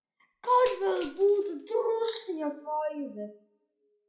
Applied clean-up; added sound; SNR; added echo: none; Shatter; 20 dB; reverberation time 0.4 s.